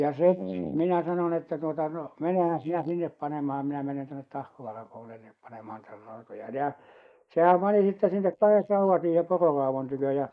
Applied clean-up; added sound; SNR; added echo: neural mask model Resemble Enhance denoiser.